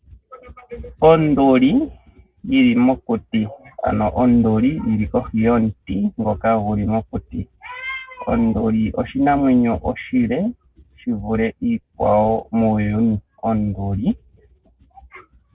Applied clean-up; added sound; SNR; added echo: none; none; none; none.